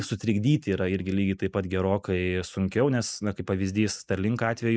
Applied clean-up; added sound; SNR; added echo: neural mask model Resemble Enhance denoiser.